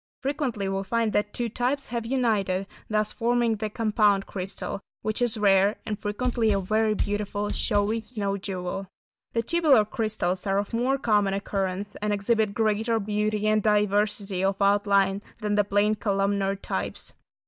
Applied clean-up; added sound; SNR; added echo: neural mask model DeepFilterNet 3.